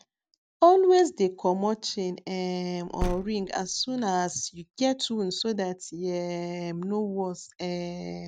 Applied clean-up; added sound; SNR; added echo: none; Car; 8 dB; none.